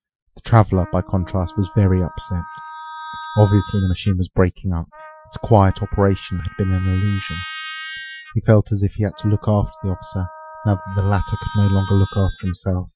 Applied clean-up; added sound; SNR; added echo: classical method Wiener filter.